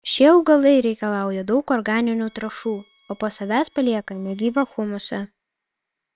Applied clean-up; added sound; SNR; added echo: neural separator model SepFormer WHAM!.